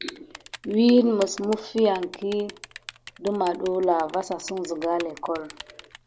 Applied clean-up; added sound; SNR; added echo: none; Typing; 19 dB; none.